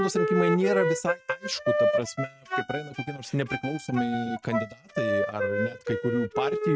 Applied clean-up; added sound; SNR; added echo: neural mask model RNNoise.